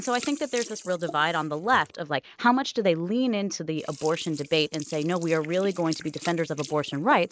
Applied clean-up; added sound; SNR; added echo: neural mask model RNNoise.